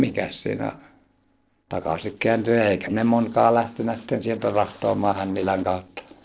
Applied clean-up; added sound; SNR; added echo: neural separator model SepFormer DNS4.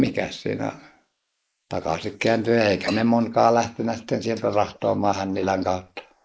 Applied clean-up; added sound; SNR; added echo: neural mask model Resemble Enhance denoiser.